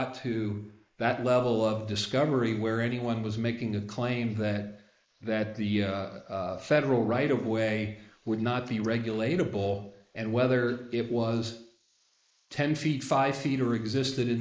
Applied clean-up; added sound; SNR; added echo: neural mask model Resemble Enhance denoiser.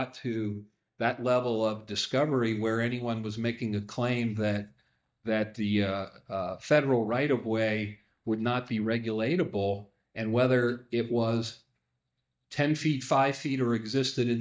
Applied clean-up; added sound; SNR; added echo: neural mask model DeepFilterNet 3.